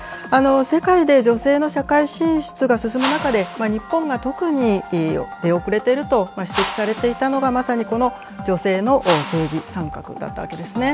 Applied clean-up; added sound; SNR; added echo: none; Whoosh, swoosh, swish; 9 dB; none.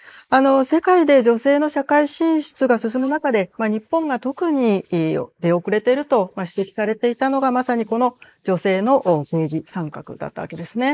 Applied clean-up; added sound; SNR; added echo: neural mask model Resemble Enhance denoiser.